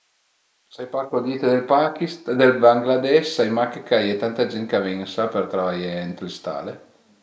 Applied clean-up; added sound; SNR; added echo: none; none; none; none.